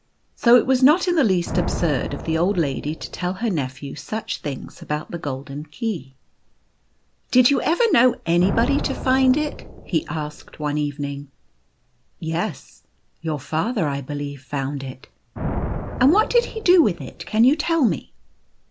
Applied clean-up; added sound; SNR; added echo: none; Thunder; 11 dB; none.